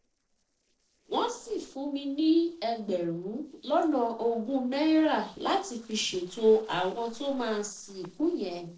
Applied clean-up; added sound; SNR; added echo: neural separator model SepFormer DNS4.